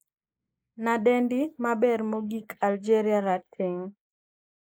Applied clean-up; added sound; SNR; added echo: neural mask model Resemble Enhance denoiser.